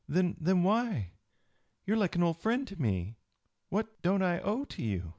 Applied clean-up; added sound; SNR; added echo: none; none; none; none.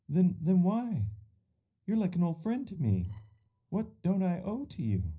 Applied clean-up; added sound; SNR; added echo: neural separator model SepFormer DNS4.